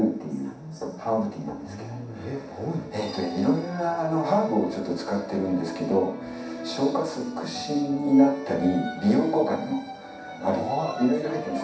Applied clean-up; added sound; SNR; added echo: none; none; none; reverberation time 0.7 s.